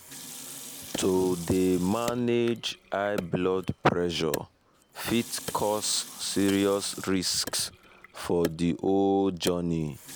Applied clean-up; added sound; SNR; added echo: none; Wood + Sink (filling or washing) / Water tap, faucet; 14 dB; none.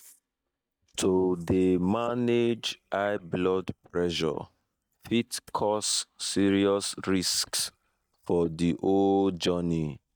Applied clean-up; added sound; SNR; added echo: neural mask model DeepFilterNet 3.